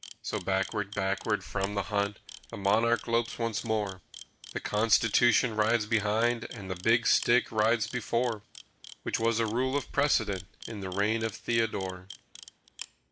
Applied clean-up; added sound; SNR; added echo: none; Camera; 18 dB; none.